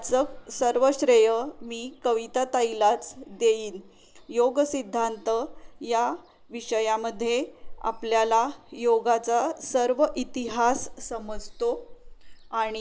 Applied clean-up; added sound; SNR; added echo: none; Ocean; 17 dB; none.